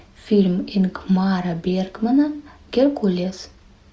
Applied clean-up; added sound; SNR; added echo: none; none; none; none.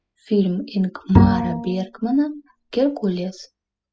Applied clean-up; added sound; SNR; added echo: classical method spectral subtraction.